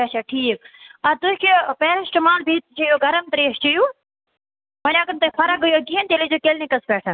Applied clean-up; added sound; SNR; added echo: none; none; none; none.